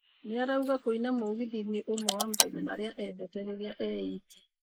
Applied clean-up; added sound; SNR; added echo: neural mask model Resemble Enhance denoiser.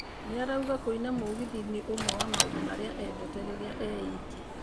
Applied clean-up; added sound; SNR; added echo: none; Car + Alarm; 1 dB; none.